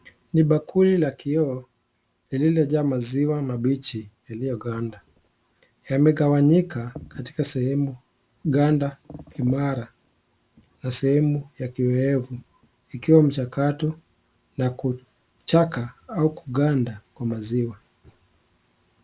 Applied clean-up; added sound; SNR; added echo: none; none; none; none.